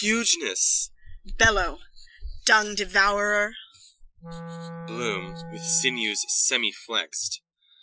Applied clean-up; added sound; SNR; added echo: classical method Wiener filter.